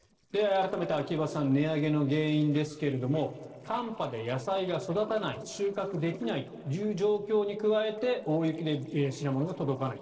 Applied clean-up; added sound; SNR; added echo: neural separator model SepFormer DNS4.